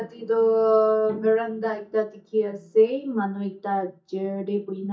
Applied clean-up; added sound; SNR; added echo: neural mask model DeepFilterNet 3.